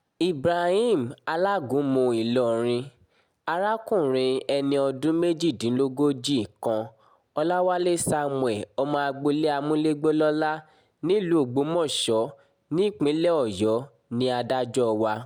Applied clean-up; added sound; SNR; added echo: none; none; none; none.